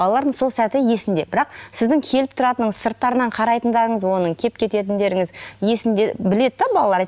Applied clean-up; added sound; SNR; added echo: none; none; none; none.